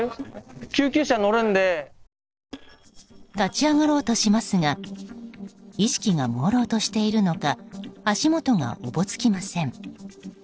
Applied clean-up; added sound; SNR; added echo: neural separator model SepFormer DNS4.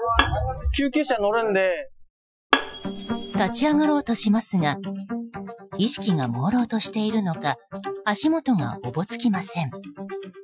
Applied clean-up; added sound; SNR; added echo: classical method Wiener filter.